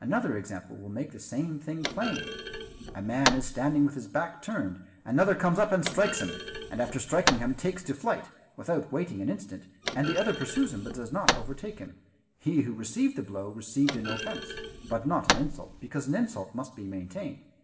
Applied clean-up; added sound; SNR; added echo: none; Thump, thud; 6 dB; reverberation time 0.8 s.